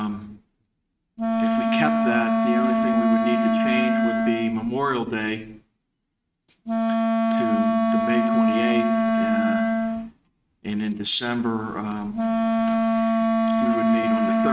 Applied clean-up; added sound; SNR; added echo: neural mask model RNNoise.